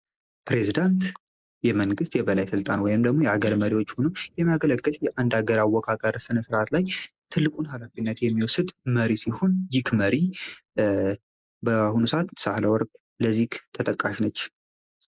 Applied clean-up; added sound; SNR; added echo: neural mask model Resemble Enhance denoiser.